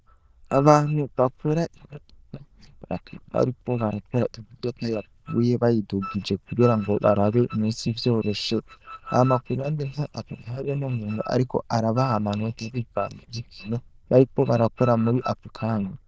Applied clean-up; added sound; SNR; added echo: neural diffusion model UNIVERSE++.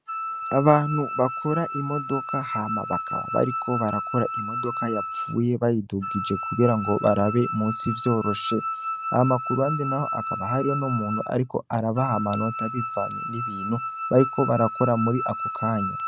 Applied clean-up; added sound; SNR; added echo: none; Wind instrument, woodwind instrument; 5 dB; none.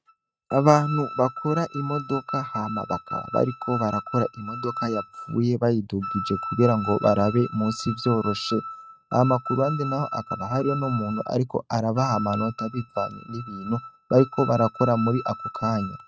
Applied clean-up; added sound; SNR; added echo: neural mask model RNNoise.